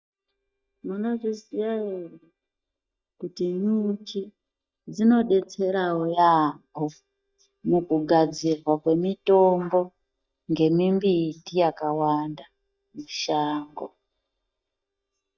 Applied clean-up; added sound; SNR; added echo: neural mask model DeepFilterNet 3.